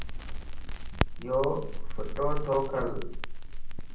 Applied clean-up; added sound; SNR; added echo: none; Crackle; -3 dB; reverberation time 0.6 s.